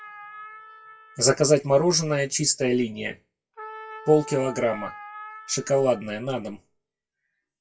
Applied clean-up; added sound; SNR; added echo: classical method WPE with log-MMSE.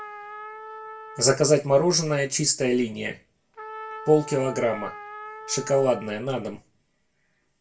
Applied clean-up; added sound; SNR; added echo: none; Trumpet; 16 dB; reverberation time 0.2 s.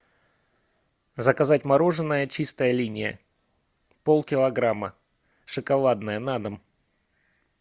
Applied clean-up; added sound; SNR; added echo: none; none; none; none.